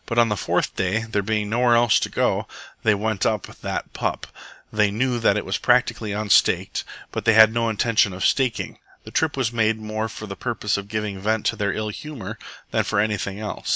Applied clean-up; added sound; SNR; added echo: none; none; none; none.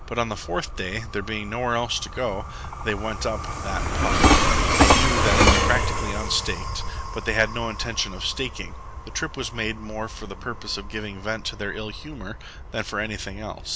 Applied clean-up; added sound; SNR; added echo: none; Train; -4 dB; none.